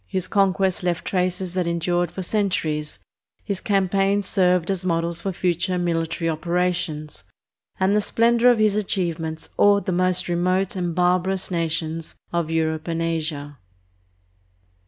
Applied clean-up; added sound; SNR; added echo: none; none; none; none.